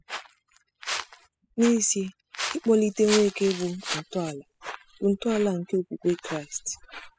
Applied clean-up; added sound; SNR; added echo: classical method spectral subtraction.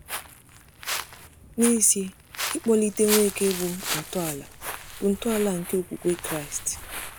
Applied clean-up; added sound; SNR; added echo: none; Walk, footsteps; 8 dB; none.